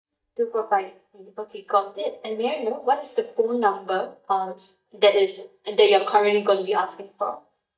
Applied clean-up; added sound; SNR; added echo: neural mask model DeepFilterNet 3.